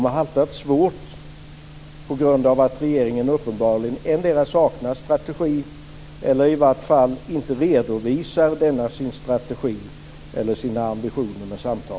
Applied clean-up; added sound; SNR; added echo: none; none; none; none.